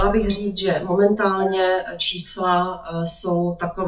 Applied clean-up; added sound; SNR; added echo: classical method WPE with log-MMSE.